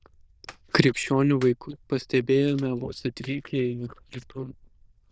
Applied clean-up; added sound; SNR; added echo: neural diffusion model UNIVERSE++.